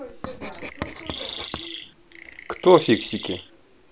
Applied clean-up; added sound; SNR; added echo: none; Chirp, tweet + Writing; 11 dB; none.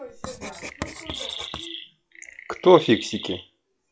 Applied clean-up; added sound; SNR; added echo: classical method log-MMSE.